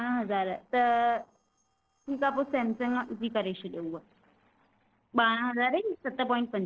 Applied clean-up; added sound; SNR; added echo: neural separator model SepFormer DNS4.